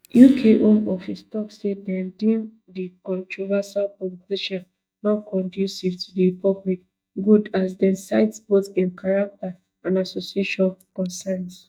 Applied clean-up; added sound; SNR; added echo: neural mask model DeepFilterNet 3.